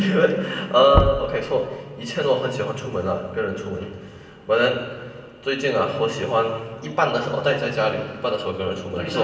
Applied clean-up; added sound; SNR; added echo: none; Knock / Wood; 5 dB; reverberation time 2.0 s.